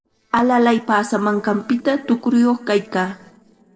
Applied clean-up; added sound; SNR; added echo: neural separator model SepFormer DNS4.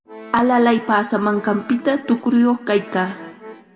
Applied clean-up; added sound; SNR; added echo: none; Accordion; 19 dB; reverberation time 1.4 s.